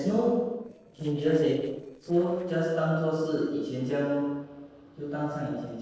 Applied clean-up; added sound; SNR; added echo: neural separator model SepFormer DNS4.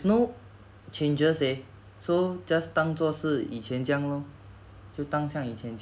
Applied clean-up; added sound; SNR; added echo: none; none; none; none.